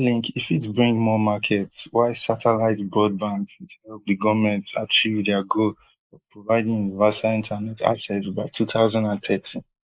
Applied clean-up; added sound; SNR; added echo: neural mask model Resemble Enhance denoiser.